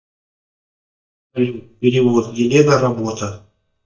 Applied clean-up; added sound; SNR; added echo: neural mask model DeepFilterNet 3.